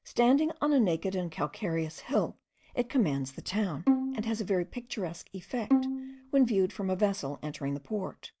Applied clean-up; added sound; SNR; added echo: none; Bowed string instrument; 3 dB; none.